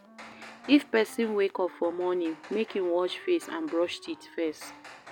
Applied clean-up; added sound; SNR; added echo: none; Hammer + Wind instrument, woodwind instrument; 20 dB; none.